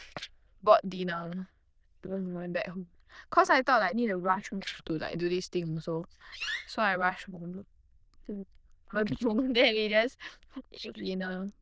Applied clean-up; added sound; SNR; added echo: neural diffusion model UNIVERSE++.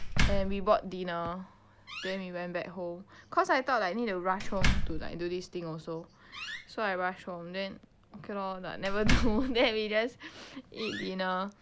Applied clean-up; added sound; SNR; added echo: none; Slam; 1 dB; none.